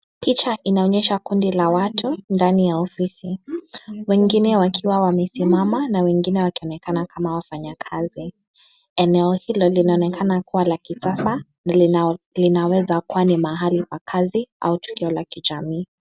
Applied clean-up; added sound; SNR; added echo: none; none; none; none.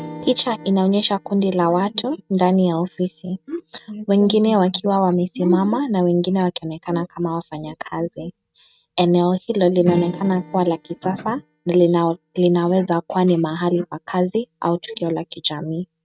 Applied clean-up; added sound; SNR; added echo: neural mask model RNNoise.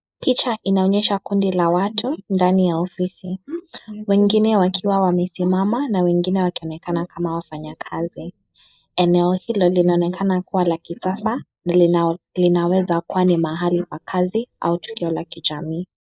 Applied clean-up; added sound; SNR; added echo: neural mask model Resemble Enhance denoiser.